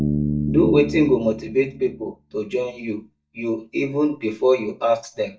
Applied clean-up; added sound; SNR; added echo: neural mask model DeepFilterNet 3.